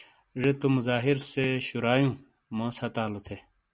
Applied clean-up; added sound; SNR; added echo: none; none; none; none.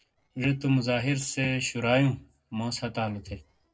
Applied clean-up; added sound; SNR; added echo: neural separator model SepFormer DNS4.